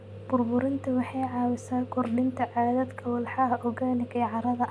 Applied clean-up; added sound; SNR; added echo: none; none; none; none.